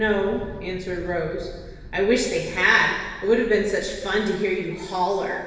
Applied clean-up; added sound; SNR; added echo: none; Thunder / Explosion; 17 dB; reverberation time 1.2 s.